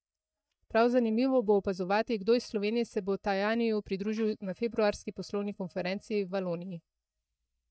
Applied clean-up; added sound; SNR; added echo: neural mask model DeepFilterNet 3.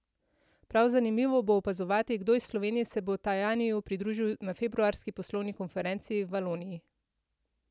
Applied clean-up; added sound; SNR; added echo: none; none; none; none.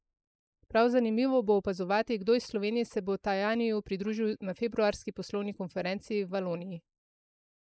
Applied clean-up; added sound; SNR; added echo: neural mask model Resemble Enhance denoiser.